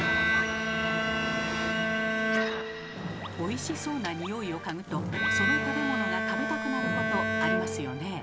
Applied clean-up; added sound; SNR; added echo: none; Bowed string instrument; -3 dB; none.